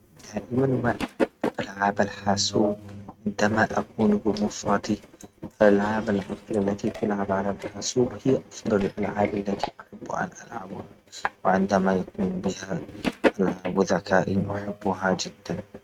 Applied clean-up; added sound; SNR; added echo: neural mask model RNNoise.